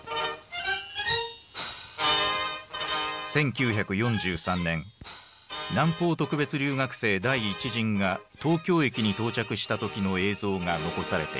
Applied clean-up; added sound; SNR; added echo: none; none; none; none.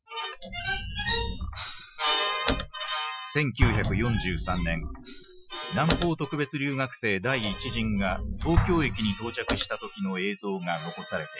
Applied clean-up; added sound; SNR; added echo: classical method Wiener filter.